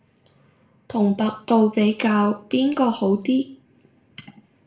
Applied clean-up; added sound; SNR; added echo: none; none; none; reverberation time 0.4 s.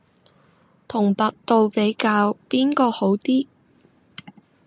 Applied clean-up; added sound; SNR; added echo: none; none; none; none.